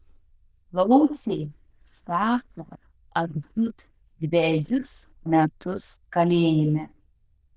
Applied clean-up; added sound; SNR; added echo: neural diffusion model UNIVERSE++.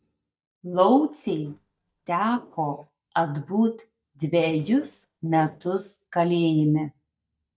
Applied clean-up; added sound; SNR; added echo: neural mask model DeepFilterNet 3.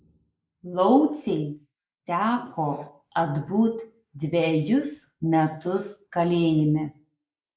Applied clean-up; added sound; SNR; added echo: neural mask model Resemble Enhance denoiser.